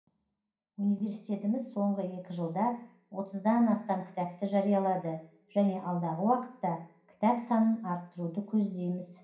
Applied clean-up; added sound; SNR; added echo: none; none; none; reverberation time 0.5 s.